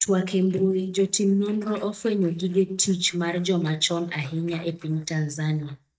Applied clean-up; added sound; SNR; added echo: neural mask model DeepFilterNet 3.